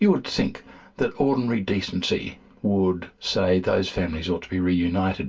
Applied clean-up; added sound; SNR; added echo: none; none; none; reverberation time 0.1 s.